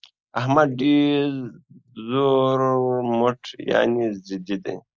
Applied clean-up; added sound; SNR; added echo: neural mask model Resemble Enhance denoiser.